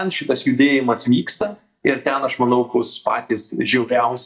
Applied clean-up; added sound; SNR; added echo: neural mask model DeepFilterNet 3.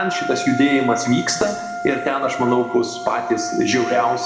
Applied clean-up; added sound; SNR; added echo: none; Wind instrument, woodwind instrument; 8 dB; reverberation time 1.4 s.